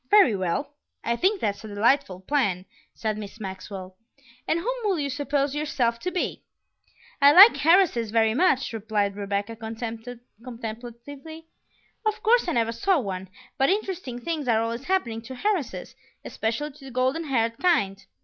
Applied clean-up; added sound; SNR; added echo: none; none; none; none.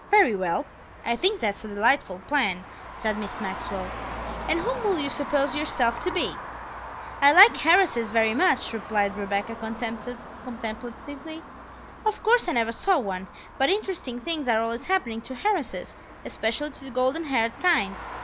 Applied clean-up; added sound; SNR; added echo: none; Traffic noise, roadway noise; 12 dB; none.